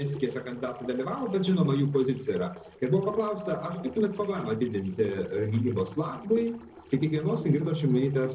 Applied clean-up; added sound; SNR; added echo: neural separator model SepFormer DNS4.